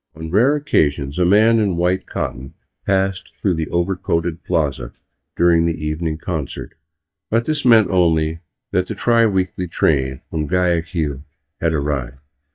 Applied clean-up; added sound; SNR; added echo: neural mask model DeepFilterNet 3.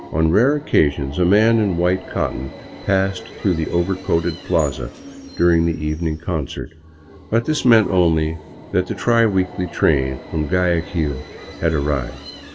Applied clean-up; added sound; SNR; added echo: none; Subway, metro, underground; 17 dB; reverberation time 1.6 s.